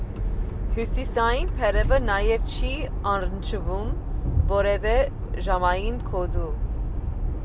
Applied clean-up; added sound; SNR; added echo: none; none; none; none.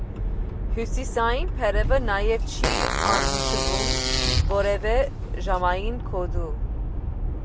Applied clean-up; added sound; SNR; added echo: none; Fart; 4 dB; none.